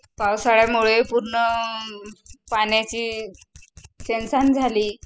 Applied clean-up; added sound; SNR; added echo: classical method spectral subtraction.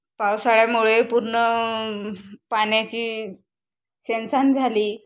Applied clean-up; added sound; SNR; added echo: none; none; none; none.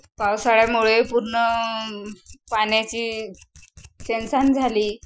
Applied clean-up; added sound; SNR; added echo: classical method Wiener filter.